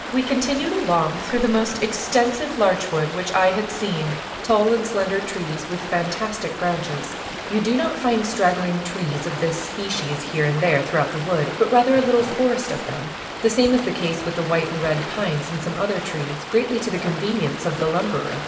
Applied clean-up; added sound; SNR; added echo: none; Stream; 8 dB; reverberation time 1.0 s.